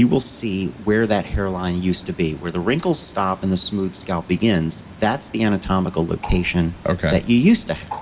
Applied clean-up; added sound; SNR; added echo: none; Bird; 20 dB; reverberation time 1.4 s.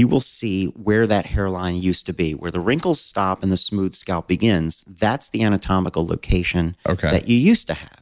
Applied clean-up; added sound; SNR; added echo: none; none; none; none.